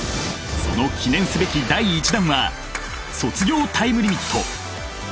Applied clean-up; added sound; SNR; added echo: none; none; none; none.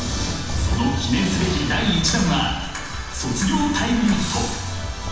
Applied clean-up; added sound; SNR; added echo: none; Writing; 14 dB; reverberation time 1.1 s.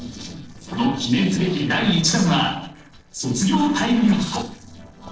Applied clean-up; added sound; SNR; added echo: neural separator model SepFormer DNS4.